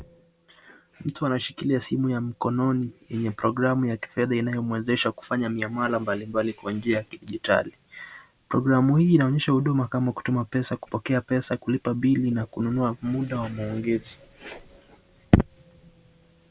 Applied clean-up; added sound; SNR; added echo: none; none; none; none.